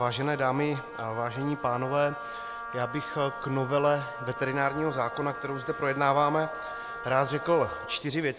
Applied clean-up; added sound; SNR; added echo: none; Wind instrument, woodwind instrument; 10 dB; none.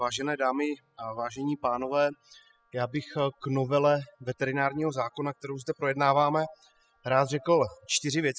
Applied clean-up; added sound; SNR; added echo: classical method spectral subtraction.